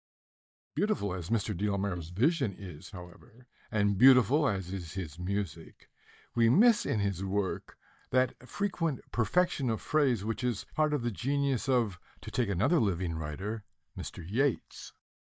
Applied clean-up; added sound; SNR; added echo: neural mask model DeepFilterNet 3.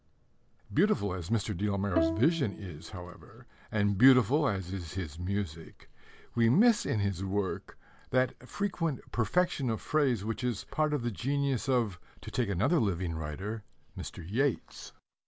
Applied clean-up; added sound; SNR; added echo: none; Bowed string instrument; 6 dB; none.